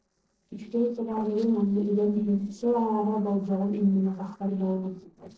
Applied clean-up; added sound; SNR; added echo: neural separator model SepFormer DNS4.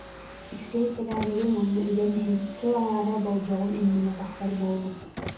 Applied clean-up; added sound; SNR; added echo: none; Car; 14 dB; reverberation time 0.7 s.